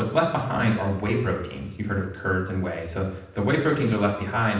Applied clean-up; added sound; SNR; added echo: none; none; none; reverberation time 0.9 s.